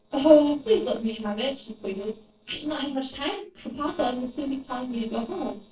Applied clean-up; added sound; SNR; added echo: neural separator model SepFormer DNS4.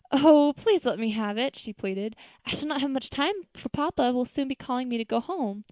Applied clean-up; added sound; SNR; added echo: none; none; none; none.